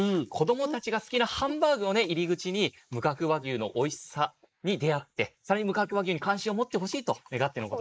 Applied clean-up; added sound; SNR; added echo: neural mask model Resemble Enhance denoiser.